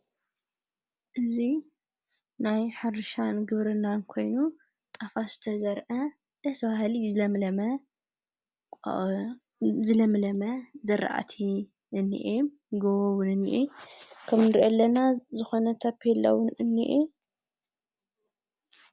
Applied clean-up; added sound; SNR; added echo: none; none; none; none.